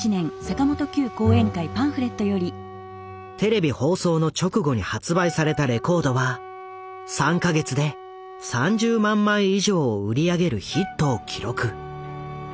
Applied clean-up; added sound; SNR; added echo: none; Wind instrument, woodwind instrument; 16 dB; none.